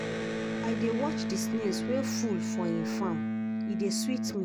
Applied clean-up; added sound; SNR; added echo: none; Electric guitar; -2 dB; none.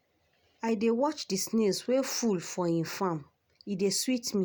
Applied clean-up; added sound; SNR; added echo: none; none; none; none.